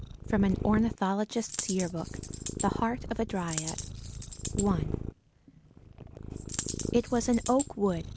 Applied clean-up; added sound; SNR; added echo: none; Coin (dropping) + Purr; 6 dB; none.